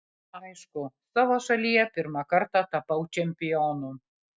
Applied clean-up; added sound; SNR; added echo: none; none; none; none.